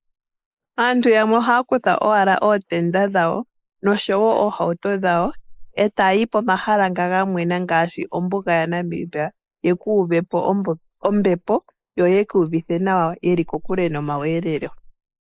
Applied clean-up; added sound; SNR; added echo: neural mask model Resemble Enhance denoiser.